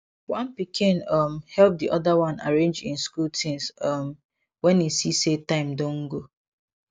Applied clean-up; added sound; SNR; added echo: none; none; none; none.